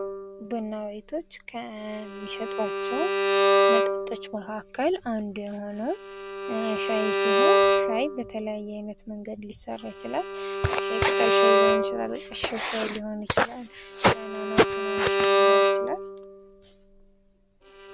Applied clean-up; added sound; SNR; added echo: none; Bowed string instrument; -4 dB; none.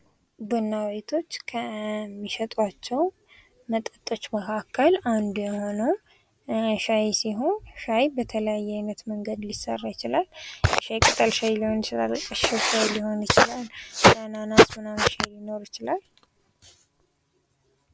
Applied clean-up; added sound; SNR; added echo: none; none; none; none.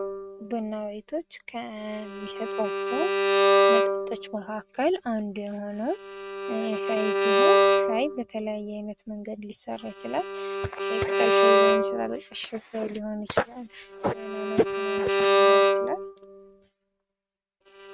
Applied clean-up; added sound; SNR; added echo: neural mask model RNNoise.